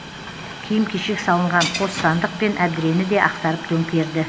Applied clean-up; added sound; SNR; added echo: none; Train + Shatter / Crushing; 11 dB; none.